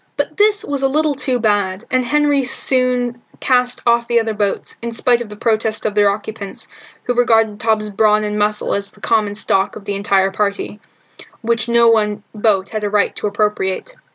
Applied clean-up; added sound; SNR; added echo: none; none; none; none.